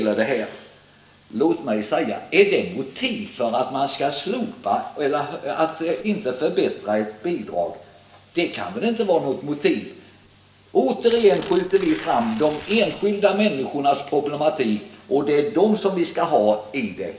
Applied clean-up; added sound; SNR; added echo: none; Tearing; 15 dB; reverberation time 0.7 s.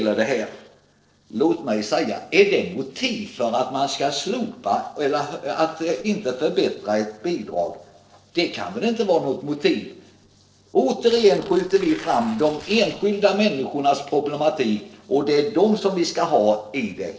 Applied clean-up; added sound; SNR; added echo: neural separator model SepFormer DNS4.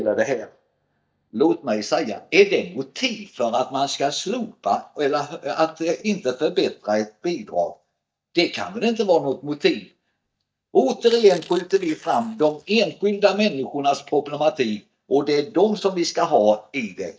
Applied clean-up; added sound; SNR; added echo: neural mask model DeepFilterNet 3.